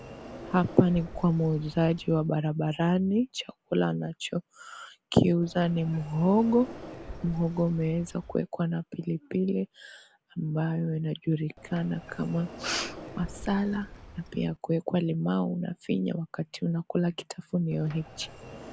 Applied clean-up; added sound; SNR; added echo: none; Sliding door; 18 dB; none.